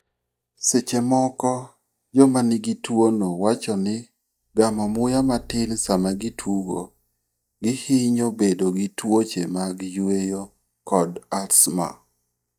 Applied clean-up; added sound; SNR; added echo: neural mask model DeepFilterNet 3.